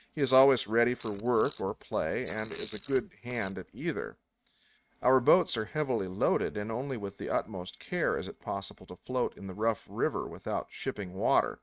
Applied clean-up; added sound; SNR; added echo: neural mask model RNNoise.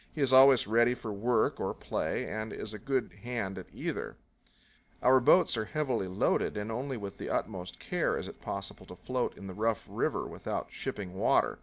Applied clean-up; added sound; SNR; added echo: none; none; none; none.